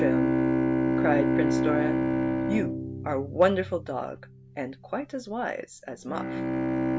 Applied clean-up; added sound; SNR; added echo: none; Bowed string instrument; -3 dB; none.